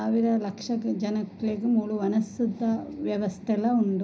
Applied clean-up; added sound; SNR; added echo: none; none; none; reverberation time 0.5 s.